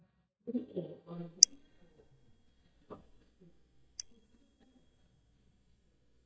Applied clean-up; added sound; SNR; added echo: neural mask model DeepFilterNet 3.